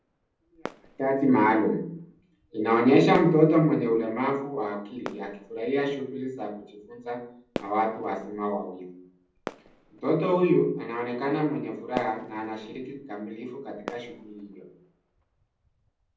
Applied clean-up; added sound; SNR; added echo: none; Fireworks; 18 dB; reverberation time 0.6 s.